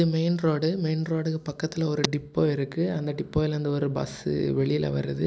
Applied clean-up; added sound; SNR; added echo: none; none; none; none.